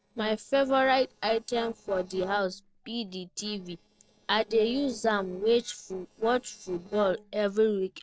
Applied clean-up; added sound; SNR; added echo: neural separator model SepFormer DNS4.